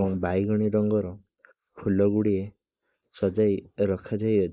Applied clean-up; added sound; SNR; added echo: neural mask model Resemble Enhance denoiser.